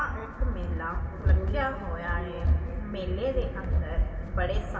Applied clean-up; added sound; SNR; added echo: none; Run; -5 dB; reverberation time 2.7 s.